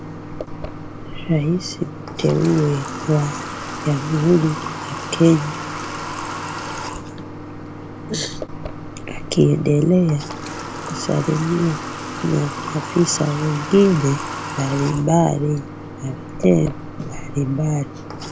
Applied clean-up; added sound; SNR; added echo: none; Water tap, faucet / Water; 9 dB; none.